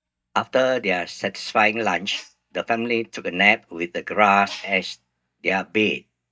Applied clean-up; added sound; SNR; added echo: neural mask model DeepFilterNet 3.